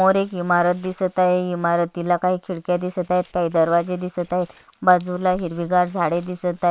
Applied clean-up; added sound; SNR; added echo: neural separator model SepFormer WHAM!.